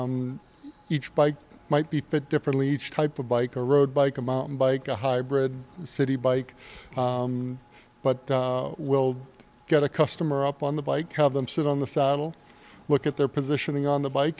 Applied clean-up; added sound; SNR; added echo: none; none; none; none.